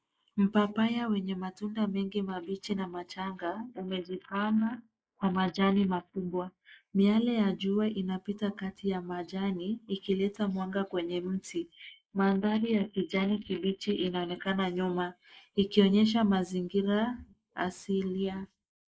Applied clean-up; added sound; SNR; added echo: neural mask model Resemble Enhance denoiser.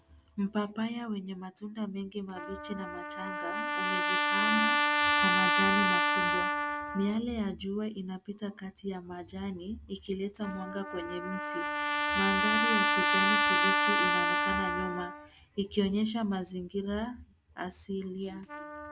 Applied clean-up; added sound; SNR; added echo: none; Trumpet; -4 dB; none.